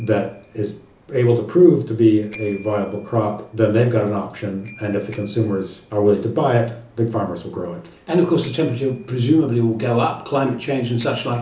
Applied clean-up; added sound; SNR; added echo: none; Bicycle bell; 20 dB; reverberation time 0.8 s.